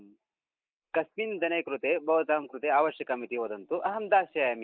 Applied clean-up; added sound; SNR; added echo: neural mask model Resemble Enhance denoiser.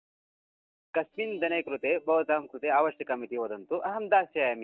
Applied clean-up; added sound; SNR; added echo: neural mask model DeepFilterNet 3.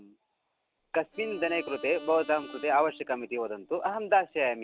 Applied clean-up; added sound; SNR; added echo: none; Bowed string instrument; 19 dB; none.